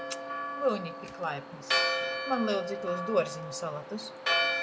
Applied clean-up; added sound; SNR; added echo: none; Church bell; -1 dB; none.